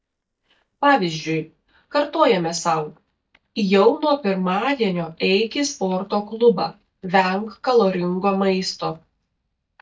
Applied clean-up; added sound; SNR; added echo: neural mask model DeepFilterNet 3.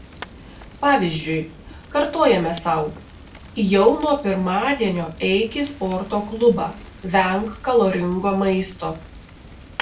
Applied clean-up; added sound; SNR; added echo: none; Fire; 18 dB; reverberation time 0.2 s.